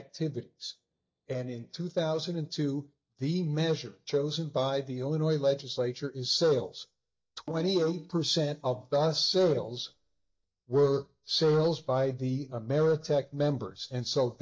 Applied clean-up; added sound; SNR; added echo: neural mask model DeepFilterNet 3.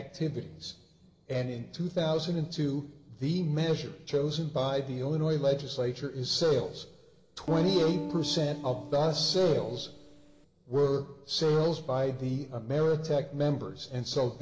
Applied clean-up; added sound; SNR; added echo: none; Piano; 10 dB; reverberation time 1.4 s.